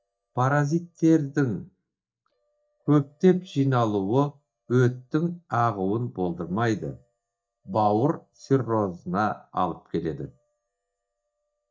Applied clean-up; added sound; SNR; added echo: neural mask model DeepFilterNet 3.